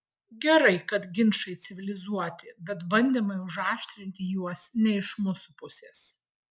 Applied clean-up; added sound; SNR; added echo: none; none; none; none.